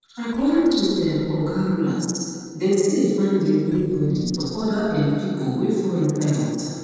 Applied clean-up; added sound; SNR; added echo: neural separator model SepFormer DNS4.